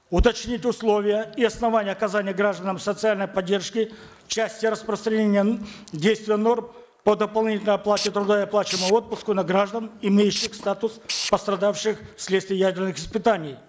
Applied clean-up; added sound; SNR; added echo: neural mask model Resemble Enhance denoiser.